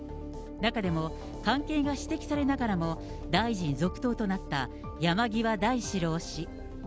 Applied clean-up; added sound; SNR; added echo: none; none; none; none.